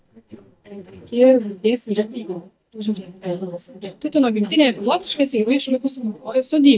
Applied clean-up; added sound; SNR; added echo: neural mask model DeepFilterNet 3.